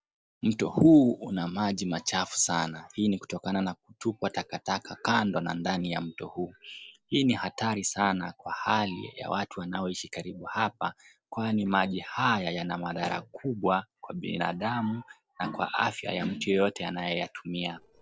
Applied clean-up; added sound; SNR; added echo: neural separator model SepFormer DNS4.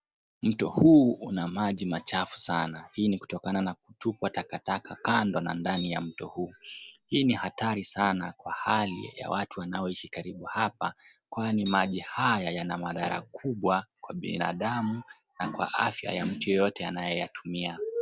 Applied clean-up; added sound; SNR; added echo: none; Piano; 19 dB; none.